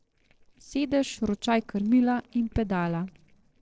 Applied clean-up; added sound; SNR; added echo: neural separator model SepFormer DNS4.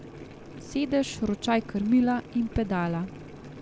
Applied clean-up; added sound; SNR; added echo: none; Boiling; 15 dB; none.